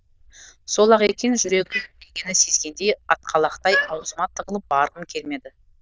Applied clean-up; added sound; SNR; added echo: neural diffusion model UNIVERSE++.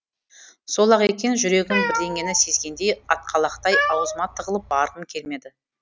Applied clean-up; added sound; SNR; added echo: none; Cat; 5 dB; none.